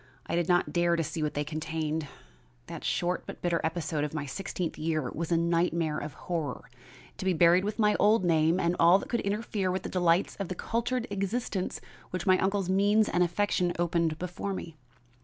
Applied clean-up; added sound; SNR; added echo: none; none; none; none.